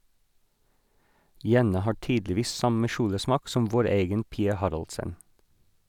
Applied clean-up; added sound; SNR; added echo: none; none; none; none.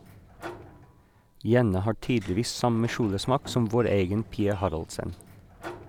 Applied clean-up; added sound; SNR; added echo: none; Sliding door; 18 dB; none.